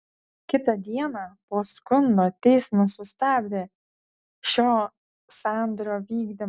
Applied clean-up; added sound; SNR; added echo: none; none; none; none.